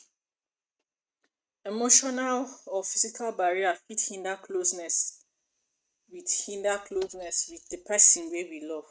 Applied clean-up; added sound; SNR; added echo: neural mask model RNNoise.